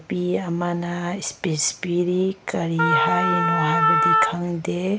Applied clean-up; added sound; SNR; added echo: none; Wind instrument, woodwind instrument; -3 dB; none.